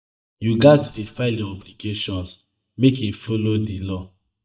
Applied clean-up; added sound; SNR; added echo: neural mask model DeepFilterNet 3.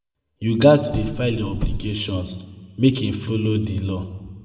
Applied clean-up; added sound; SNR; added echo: none; Car; 6 dB; reverberation time 1.1 s.